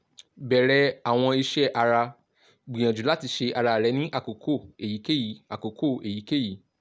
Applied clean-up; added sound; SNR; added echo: none; none; none; none.